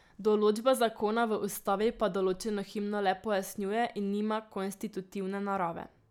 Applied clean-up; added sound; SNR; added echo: none; none; none; none.